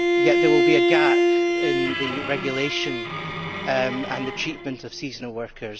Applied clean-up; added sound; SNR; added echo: none; Bowed string instrument; -4 dB; none.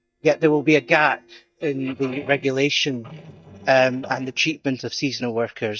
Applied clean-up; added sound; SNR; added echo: neural mask model DeepFilterNet 3.